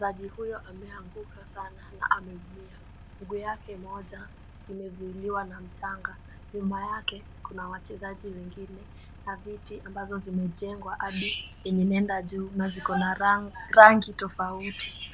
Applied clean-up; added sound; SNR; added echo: none; Engine; 19 dB; none.